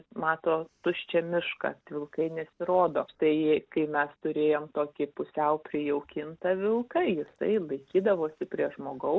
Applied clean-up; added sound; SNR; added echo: none; none; none; none.